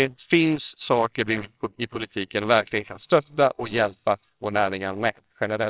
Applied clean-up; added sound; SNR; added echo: neural separator model SepFormer WHAMR!.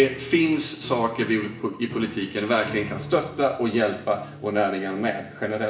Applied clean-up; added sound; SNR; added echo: none; Piano; 16 dB; reverberation time 0.7 s.